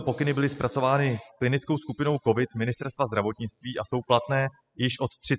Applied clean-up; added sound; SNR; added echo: classical method spectral subtraction.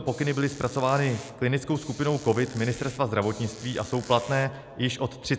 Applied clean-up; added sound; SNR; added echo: none; Squeak; 19 dB; none.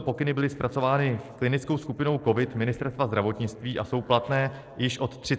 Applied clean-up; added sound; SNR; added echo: neural separator model SepFormer DNS4.